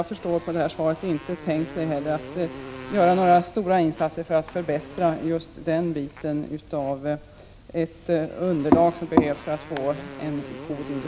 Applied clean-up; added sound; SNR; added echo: none; Motorcycle; 17 dB; none.